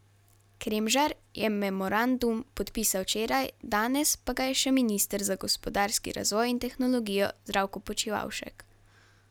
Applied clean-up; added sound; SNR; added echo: none; none; none; none.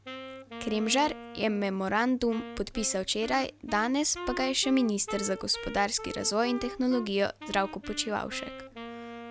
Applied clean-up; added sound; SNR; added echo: none; Wind instrument, woodwind instrument; 13 dB; none.